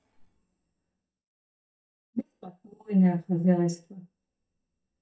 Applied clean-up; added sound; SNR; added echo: neural mask model DeepFilterNet 3.